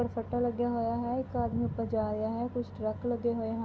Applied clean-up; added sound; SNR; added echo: none; none; none; none.